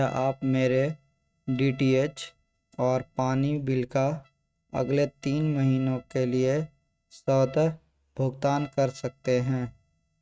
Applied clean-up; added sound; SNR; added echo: neural mask model RNNoise.